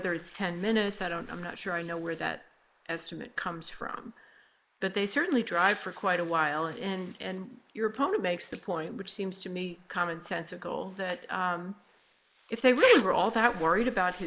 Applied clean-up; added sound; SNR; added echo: neural mask model Resemble Enhance denoiser.